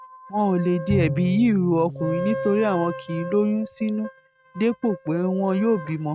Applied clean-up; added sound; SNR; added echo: neural mask model RNNoise.